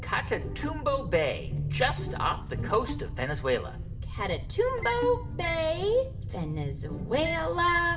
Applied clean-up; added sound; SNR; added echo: none; Bowed string instrument; 18 dB; reverberation time 0.6 s.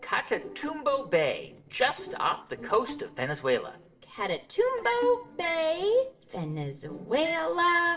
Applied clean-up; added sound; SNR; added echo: neural separator model SepFormer DNS4.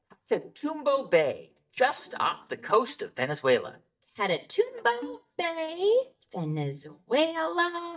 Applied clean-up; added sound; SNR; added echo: neural mask model DeepFilterNet 3.